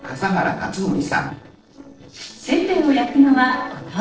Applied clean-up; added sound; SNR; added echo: neural separator model SepFormer DNS4.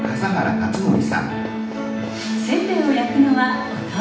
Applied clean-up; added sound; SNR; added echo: none; Fireworks; 18 dB; reverberation time 0.8 s.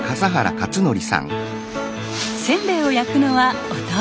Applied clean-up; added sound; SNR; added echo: none; none; none; none.